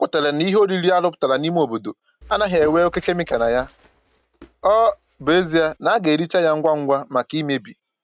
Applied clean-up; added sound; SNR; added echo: neural mask model RNNoise.